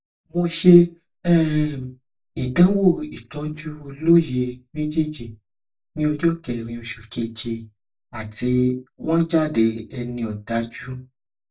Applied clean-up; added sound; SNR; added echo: neural mask model DeepFilterNet 3.